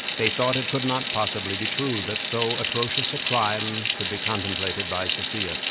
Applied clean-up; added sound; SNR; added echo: none; Sink (filling or washing) / Water tap, faucet; 0 dB; none.